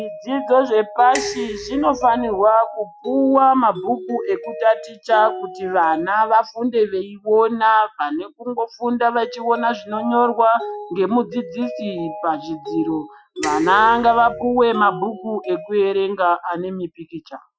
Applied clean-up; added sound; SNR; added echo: classical method Wiener filter.